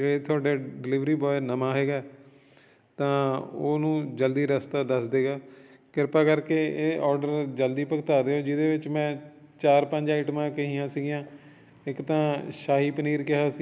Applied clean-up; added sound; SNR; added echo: none; none; none; none.